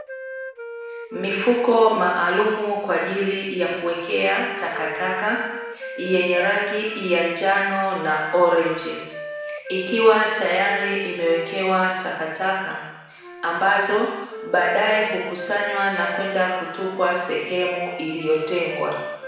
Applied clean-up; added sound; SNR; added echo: none; Wind instrument, woodwind instrument; 13 dB; reverberation time 1.1 s.